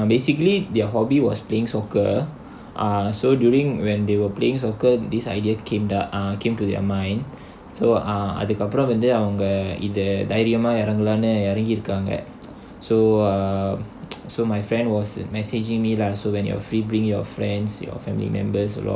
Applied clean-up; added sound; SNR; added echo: none; none; none; none.